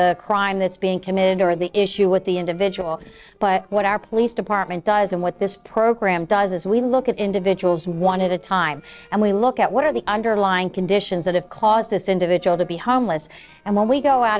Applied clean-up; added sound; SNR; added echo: neural separator model SepFormer DNS4.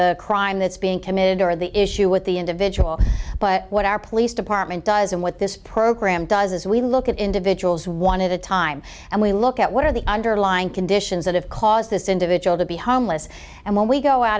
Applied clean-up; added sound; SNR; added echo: none; none; none; none.